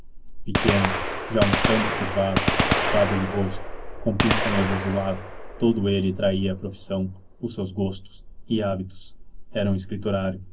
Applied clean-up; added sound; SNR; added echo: none; Gunshot, gunfire; 2 dB; reverberation time 0.3 s.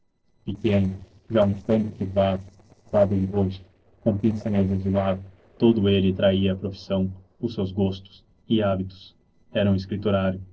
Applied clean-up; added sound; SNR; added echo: neural separator model SepFormer DNS4.